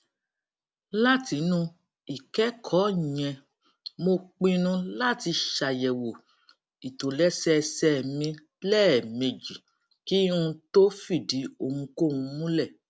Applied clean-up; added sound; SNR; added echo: none; none; none; none.